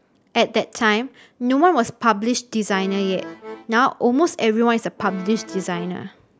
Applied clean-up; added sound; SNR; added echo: none; Accordion; 15 dB; none.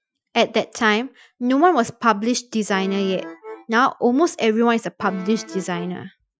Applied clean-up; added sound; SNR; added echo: classical method Wiener filter.